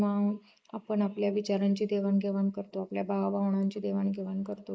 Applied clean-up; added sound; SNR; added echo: neural mask model Resemble Enhance denoiser.